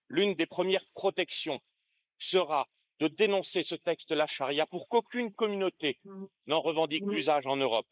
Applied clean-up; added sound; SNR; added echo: neural mask model Resemble Enhance denoiser.